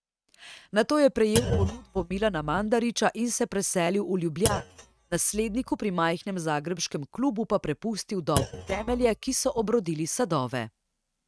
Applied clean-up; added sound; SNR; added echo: neural mask model RNNoise.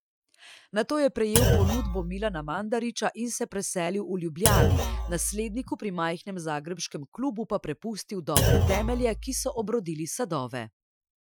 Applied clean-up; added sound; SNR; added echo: classical method Wiener filter.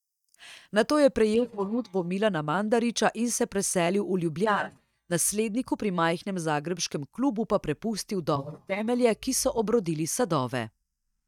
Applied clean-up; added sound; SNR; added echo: neural mask model DeepFilterNet 3.